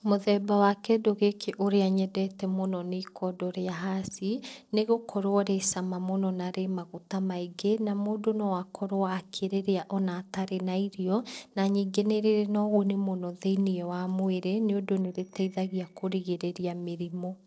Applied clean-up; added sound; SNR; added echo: neural separator model SepFormer DNS4.